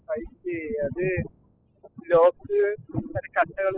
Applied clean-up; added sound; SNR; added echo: classical method spectral subtraction.